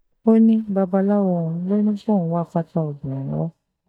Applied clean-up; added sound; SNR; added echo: neural mask model DeepFilterNet 3.